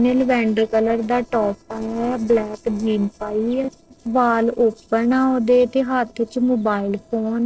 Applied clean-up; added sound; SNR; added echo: neural separator model SepFormer DNS4.